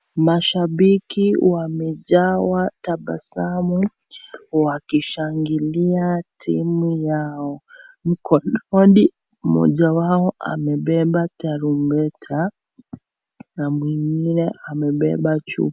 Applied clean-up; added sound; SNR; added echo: none; none; none; none.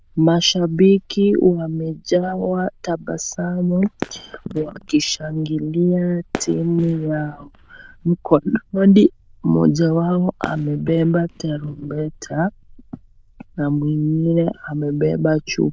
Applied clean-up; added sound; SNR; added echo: neural diffusion model UNIVERSE++.